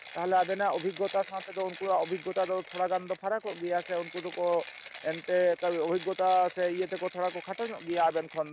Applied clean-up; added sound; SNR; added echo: none; Mechanisms; 16 dB; none.